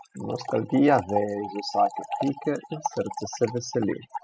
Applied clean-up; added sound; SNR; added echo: classical method spectral subtraction.